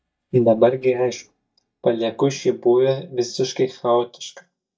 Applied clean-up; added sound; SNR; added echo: neural mask model DeepFilterNet 3.